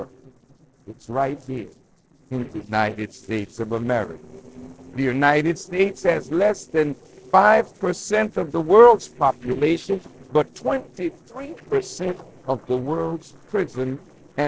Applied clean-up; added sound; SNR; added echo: neural separator model SepFormer DNS4.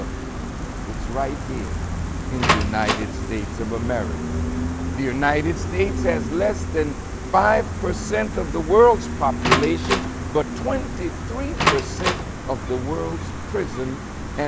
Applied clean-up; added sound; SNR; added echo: none; Door + Gull, seagull; 1 dB; none.